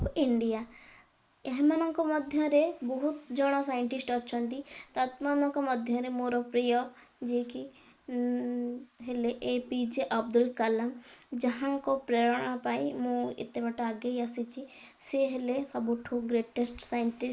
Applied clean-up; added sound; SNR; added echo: neural mask model Resemble Enhance denoiser.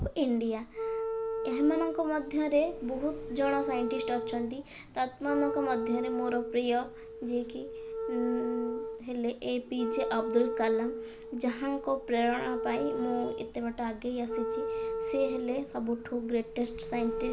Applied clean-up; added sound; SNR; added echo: none; Wind instrument, woodwind instrument; 5 dB; none.